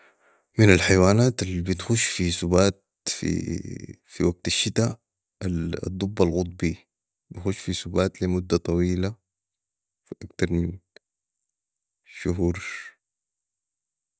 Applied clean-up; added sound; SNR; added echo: none; none; none; none.